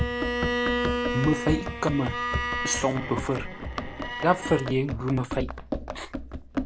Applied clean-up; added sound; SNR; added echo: none; Run + Bowed string instrument; 1 dB; none.